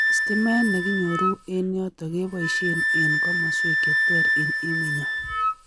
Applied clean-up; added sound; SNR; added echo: none; Wind instrument, woodwind instrument; -3 dB; none.